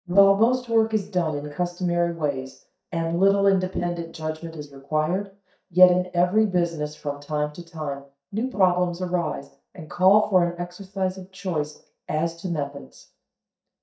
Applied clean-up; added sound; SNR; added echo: neural mask model DeepFilterNet 3.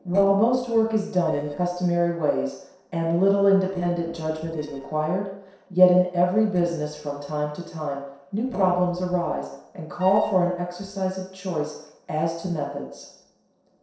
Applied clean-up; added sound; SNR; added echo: neural separator model SepFormer DNS4.